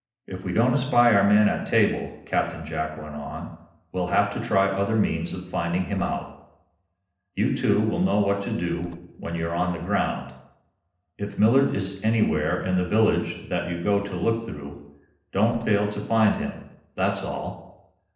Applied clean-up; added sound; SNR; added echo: neural separator model SepFormer DNS4.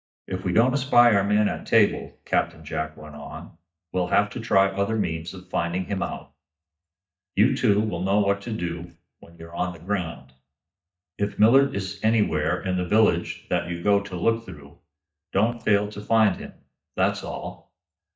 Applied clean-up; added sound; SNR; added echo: neural mask model DeepFilterNet 3.